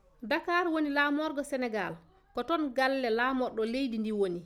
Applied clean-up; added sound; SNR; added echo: none; none; none; none.